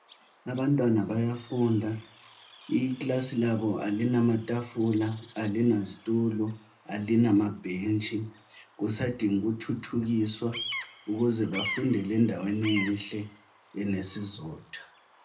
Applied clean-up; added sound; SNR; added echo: none; Bird vocalization, bird call, bird song; 16 dB; reverberation time 0.3 s.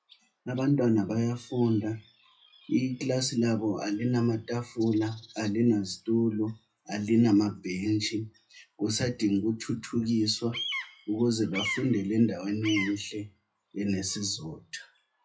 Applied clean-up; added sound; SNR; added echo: classical method WPE with log-MMSE.